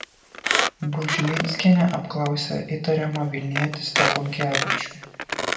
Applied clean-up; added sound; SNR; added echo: none; Squeak; 3 dB; reverberation time 0.7 s.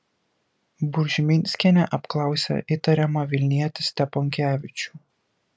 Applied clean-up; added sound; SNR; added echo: none; none; none; none.